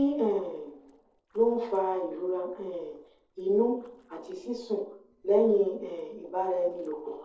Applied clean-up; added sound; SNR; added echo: neural separator model SepFormer DNS4.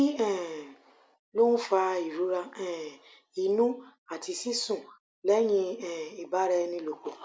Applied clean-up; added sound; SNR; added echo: none; none; none; none.